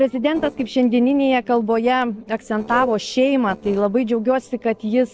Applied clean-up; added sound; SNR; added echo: neural separator model SepFormer DNS4.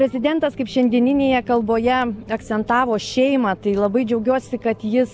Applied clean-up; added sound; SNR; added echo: none; none; none; none.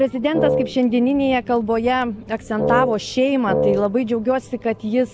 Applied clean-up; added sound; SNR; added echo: none; Wind instrument, woodwind instrument; 2 dB; none.